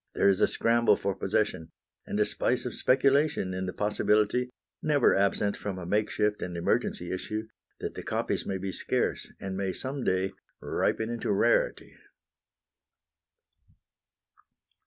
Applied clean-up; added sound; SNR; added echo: none; none; none; none.